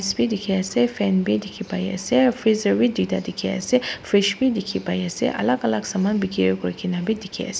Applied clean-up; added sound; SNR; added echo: none; none; none; none.